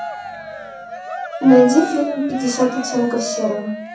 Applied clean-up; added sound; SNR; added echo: none; Cheering; 9 dB; reverberation time 0.6 s.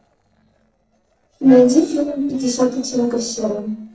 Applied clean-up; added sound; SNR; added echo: neural separator model SepFormer DNS4.